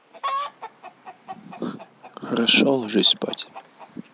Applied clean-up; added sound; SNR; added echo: neural mask model Resemble Enhance denoiser.